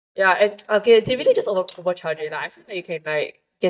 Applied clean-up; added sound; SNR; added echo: neural mask model DeepFilterNet 3.